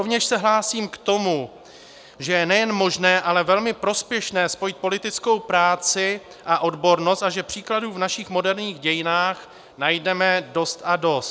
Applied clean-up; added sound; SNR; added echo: none; none; none; none.